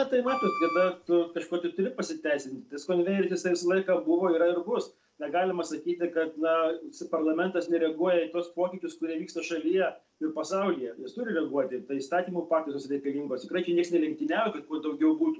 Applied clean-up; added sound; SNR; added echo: none; Wind instrument, woodwind instrument; 7 dB; none.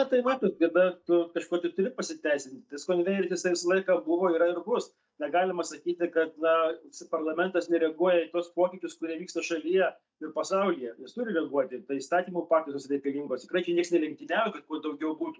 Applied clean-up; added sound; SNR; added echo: neural mask model DeepFilterNet 3.